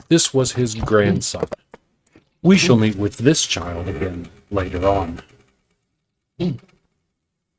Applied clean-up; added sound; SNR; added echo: neural mask model RNNoise.